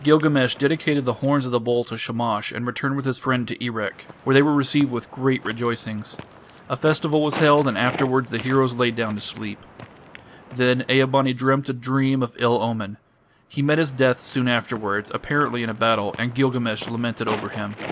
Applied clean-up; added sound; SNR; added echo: none; Walk, footsteps; 18 dB; none.